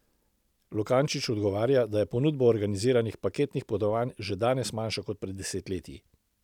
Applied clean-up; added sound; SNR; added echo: none; none; none; none.